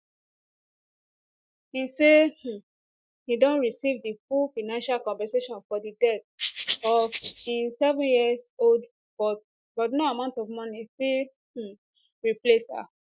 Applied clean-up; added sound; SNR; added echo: neural mask model Resemble Enhance denoiser.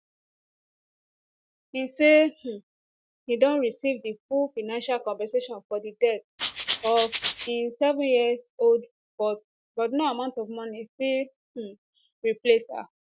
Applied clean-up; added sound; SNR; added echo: none; Rattle (instrument); 5 dB; none.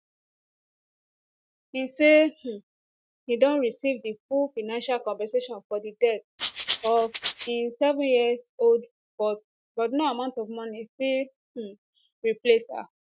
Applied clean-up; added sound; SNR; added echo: neural mask model RNNoise.